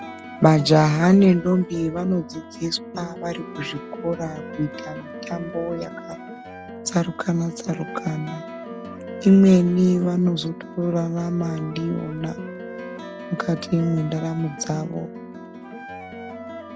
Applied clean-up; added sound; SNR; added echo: none; Wind instrument, woodwind instrument + Plucked string instrument; 13 dB; none.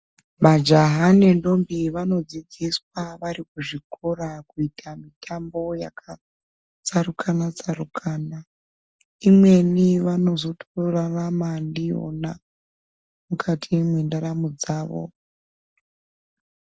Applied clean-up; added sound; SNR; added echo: none; none; none; none.